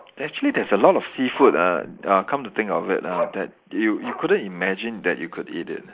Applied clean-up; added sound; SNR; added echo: neural mask model Resemble Enhance denoiser.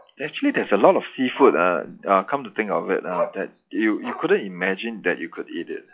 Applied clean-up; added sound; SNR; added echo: classical method log-MMSE.